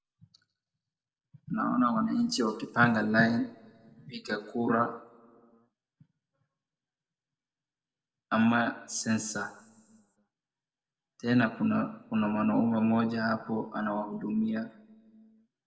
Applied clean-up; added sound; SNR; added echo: none; none; none; reverberation time 0.9 s.